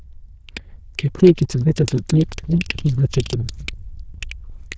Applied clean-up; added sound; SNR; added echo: neural diffusion model UNIVERSE++.